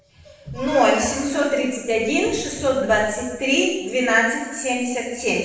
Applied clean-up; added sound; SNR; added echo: none; none; none; reverberation time 0.9 s.